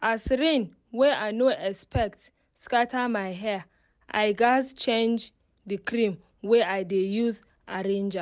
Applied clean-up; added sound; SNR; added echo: none; none; none; none.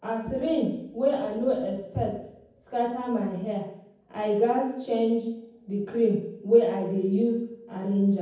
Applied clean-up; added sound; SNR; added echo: none; none; none; reverberation time 0.9 s.